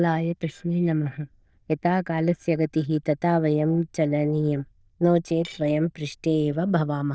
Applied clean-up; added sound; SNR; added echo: neural diffusion model UNIVERSE++.